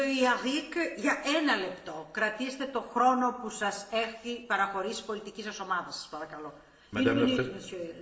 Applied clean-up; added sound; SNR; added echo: none; none; none; reverberation time 1.2 s.